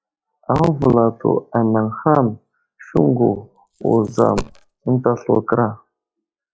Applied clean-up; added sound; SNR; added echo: classical method log-MMSE.